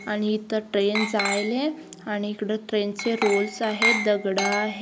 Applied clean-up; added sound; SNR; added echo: none; Glass; 5 dB; none.